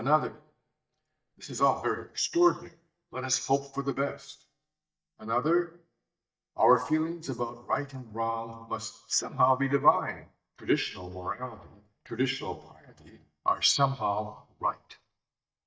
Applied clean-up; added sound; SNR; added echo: neural mask model DeepFilterNet 3.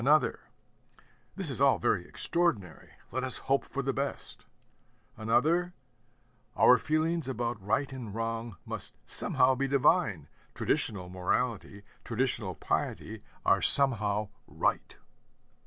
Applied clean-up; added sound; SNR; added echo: none; none; none; none.